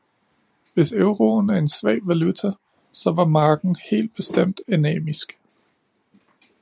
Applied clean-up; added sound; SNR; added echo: none; none; none; none.